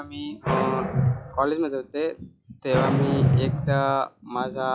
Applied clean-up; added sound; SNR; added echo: classical method log-MMSE.